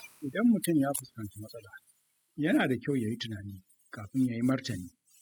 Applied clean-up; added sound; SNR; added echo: classical method spectral subtraction.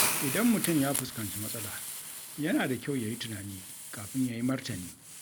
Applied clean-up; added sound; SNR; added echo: none; Hiss; 5 dB; none.